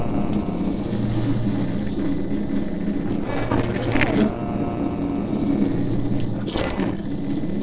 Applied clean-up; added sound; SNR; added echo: neural separator model SepFormer DNS4.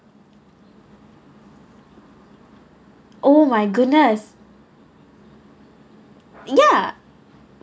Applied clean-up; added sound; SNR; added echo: none; none; none; none.